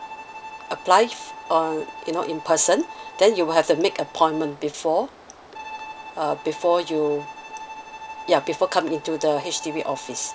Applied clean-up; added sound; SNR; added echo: none; Bowed string instrument; 15 dB; none.